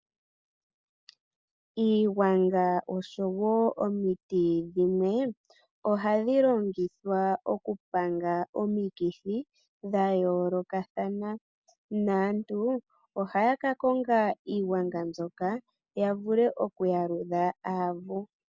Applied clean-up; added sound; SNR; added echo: none; none; none; none.